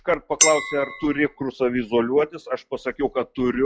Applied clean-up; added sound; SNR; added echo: classical method log-MMSE.